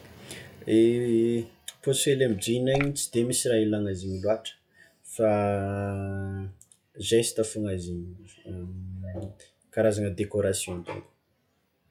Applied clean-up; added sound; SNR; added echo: classical method log-MMSE.